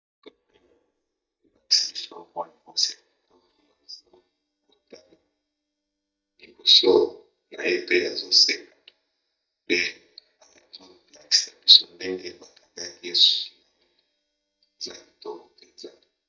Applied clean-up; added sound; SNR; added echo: neural mask model DeepFilterNet 3.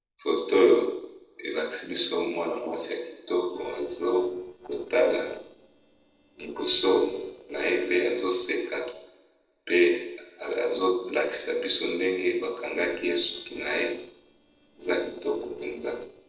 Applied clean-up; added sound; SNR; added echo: neural separator model SepFormer DNS4.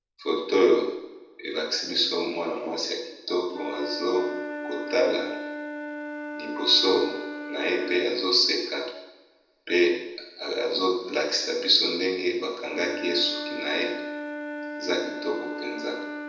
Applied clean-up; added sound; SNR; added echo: none; Wind instrument, woodwind instrument; 10 dB; reverberation time 0.9 s.